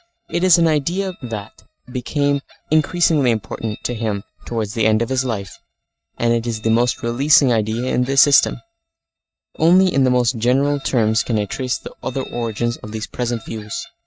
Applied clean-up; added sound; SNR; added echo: neural mask model RNNoise.